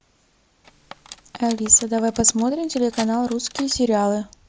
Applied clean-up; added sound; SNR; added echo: none; Cutlery, silverware; 18 dB; none.